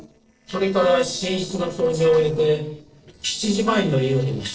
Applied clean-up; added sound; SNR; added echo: neural separator model SepFormer DNS4.